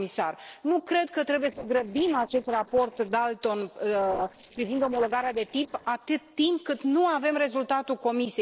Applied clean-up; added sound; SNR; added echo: neural separator model SepFormer DNS4.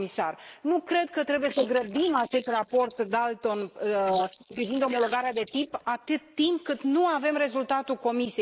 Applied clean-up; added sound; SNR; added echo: neural mask model Resemble Enhance denoiser.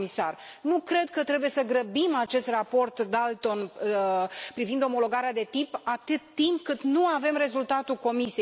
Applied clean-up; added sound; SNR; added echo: none; none; none; none.